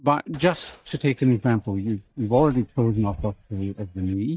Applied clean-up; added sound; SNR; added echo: neural mask model DeepFilterNet 3.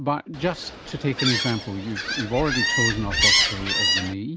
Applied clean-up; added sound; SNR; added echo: none; Gull, seagull; -3 dB; none.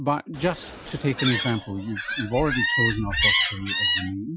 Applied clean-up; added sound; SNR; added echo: classical method Wiener filter.